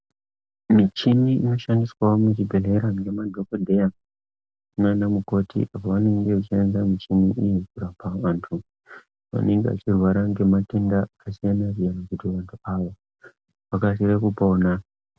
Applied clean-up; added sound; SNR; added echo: none; none; none; none.